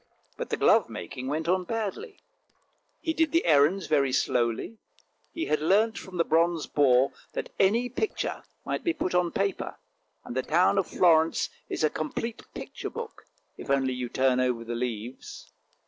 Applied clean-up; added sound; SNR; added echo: neural separator model SepFormer DNS4.